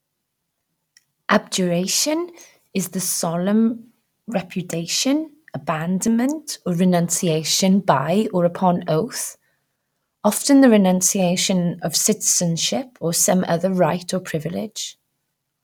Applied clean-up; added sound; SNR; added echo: none; none; none; none.